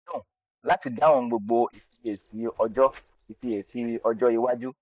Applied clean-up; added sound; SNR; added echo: neural mask model DeepFilterNet 3.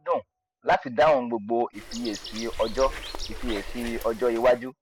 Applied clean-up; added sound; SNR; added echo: none; Bird; 9 dB; none.